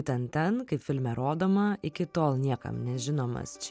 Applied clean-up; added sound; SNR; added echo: none; none; none; none.